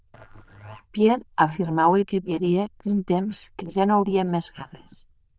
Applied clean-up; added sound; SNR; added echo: neural diffusion model UNIVERSE++.